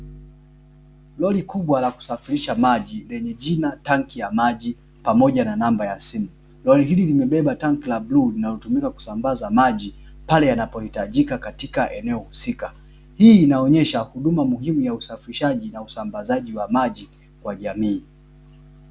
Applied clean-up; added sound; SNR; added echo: none; none; none; none.